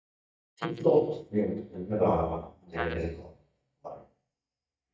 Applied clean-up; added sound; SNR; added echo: neural mask model DeepFilterNet 3.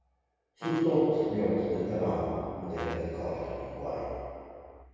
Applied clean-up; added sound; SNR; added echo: none; Brass instrument; 15 dB; reverberation time 2.2 s.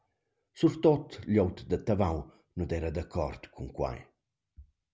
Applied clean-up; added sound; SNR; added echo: none; none; none; none.